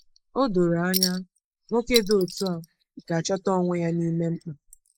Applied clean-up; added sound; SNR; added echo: neural mask model Resemble Enhance denoiser.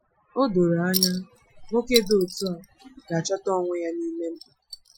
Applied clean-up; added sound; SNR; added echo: classical method Wiener filter.